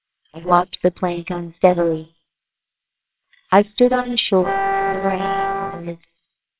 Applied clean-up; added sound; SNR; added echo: neural separator model SepFormer WHAMR!.